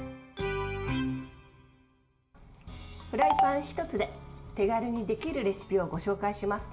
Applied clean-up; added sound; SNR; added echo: none; none; none; reverberation time 0.5 s.